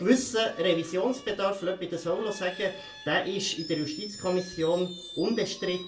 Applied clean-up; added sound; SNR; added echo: none; Screech; 17 dB; reverberation time 0.3 s.